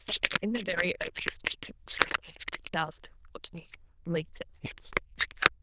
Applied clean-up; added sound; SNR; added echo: neural diffusion model UNIVERSE++.